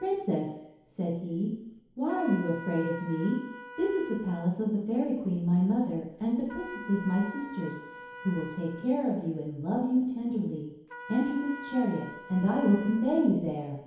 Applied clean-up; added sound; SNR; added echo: none; Trumpet; 17 dB; reverberation time 2.2 s.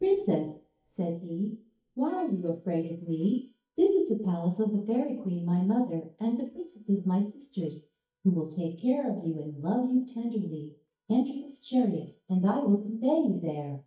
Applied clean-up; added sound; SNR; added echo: neural mask model DeepFilterNet 3.